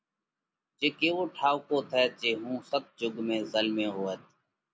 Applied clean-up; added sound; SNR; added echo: none; none; none; none.